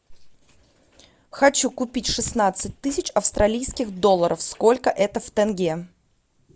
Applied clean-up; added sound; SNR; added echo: none; none; none; none.